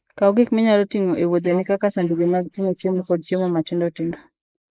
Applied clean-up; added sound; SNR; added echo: neural mask model Resemble Enhance denoiser.